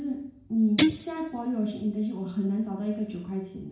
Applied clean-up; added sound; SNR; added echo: none; Guitar; 1 dB; reverberation time 0.6 s.